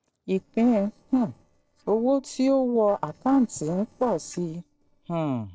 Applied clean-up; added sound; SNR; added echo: neural separator model SepFormer DNS4.